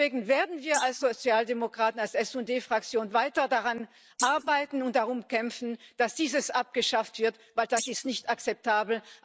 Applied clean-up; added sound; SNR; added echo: neural mask model Resemble Enhance denoiser.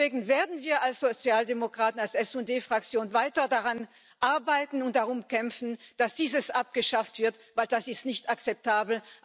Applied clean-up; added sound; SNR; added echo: none; none; none; none.